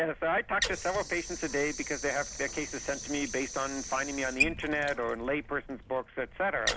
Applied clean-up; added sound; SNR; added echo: none; Sink (filling or washing) / Water; 6 dB; none.